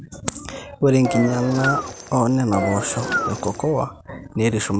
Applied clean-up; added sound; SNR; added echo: none; Engine; 5 dB; none.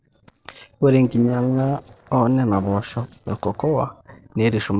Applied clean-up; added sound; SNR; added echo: neural separator model SepFormer DNS4.